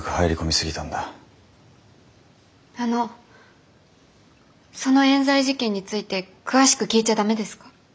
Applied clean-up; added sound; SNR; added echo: none; none; none; none.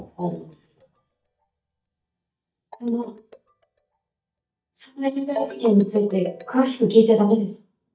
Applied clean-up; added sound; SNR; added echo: neural mask model DeepFilterNet 3.